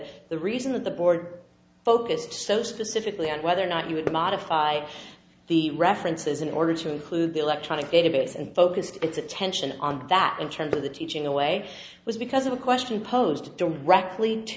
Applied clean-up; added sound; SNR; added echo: none; Fireworks; 16 dB; none.